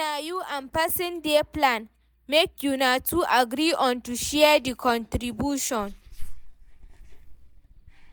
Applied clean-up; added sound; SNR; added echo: neural mask model DeepFilterNet 3.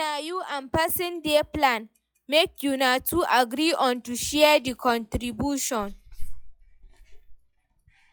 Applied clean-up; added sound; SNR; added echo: classical method log-MMSE.